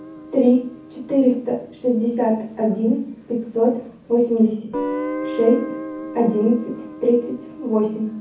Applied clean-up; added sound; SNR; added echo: none; Guitar; 12 dB; reverberation time 0.6 s.